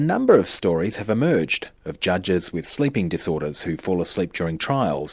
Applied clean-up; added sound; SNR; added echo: none; none; none; none.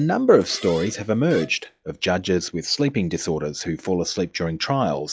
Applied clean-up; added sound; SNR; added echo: classical method log-MMSE.